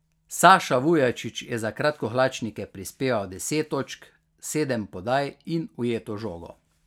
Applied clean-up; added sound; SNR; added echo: none; none; none; none.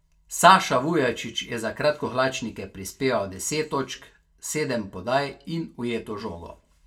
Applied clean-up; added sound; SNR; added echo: none; none; none; reverberation time 0.2 s.